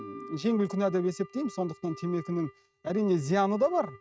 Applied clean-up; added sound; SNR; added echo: neural mask model RNNoise.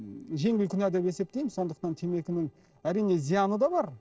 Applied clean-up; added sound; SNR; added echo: neural separator model SepFormer DNS4.